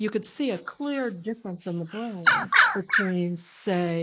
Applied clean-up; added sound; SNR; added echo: neural mask model Resemble Enhance denoiser.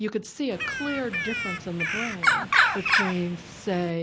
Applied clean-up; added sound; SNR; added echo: none; Bird; -4 dB; none.